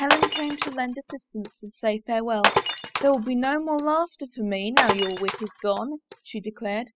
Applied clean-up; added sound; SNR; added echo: classical method spectral subtraction.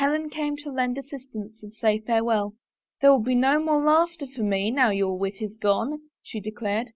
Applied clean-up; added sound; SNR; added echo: none; none; none; none.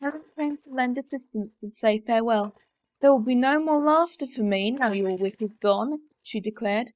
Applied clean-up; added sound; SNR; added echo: neural mask model DeepFilterNet 3.